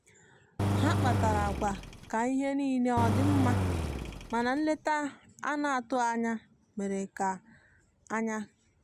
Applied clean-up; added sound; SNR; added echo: none; Engine; -1 dB; none.